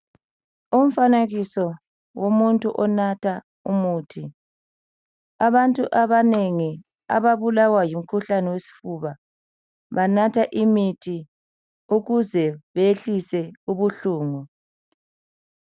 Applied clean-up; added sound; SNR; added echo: neural mask model RNNoise.